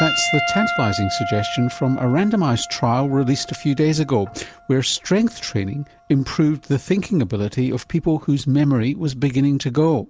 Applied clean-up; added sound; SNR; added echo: none; Piano; 11 dB; none.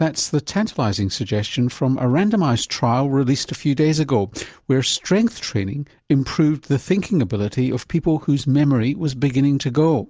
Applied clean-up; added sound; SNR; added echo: none; none; none; none.